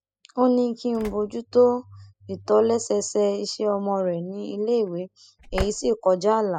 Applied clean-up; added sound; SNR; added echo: classical method spectral subtraction.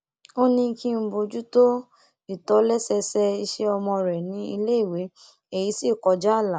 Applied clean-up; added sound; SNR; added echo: none; none; none; none.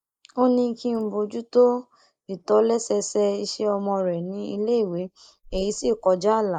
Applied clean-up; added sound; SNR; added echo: neural mask model Resemble Enhance denoiser.